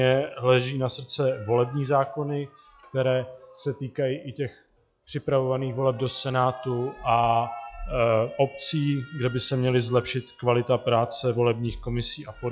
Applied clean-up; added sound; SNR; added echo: classical method log-MMSE.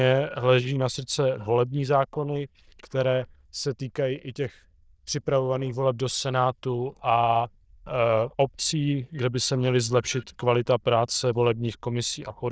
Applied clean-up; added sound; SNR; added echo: neural diffusion model UNIVERSE++.